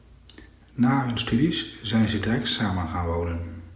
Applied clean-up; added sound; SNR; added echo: none; none; none; none.